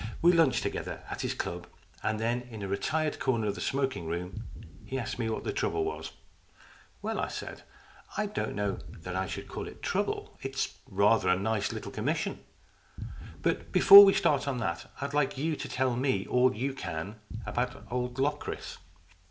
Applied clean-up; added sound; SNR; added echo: none; Boom; 16 dB; none.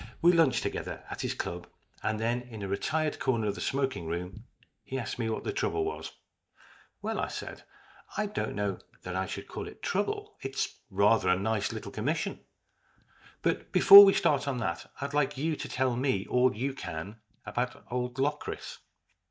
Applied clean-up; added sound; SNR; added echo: neural mask model DeepFilterNet 3.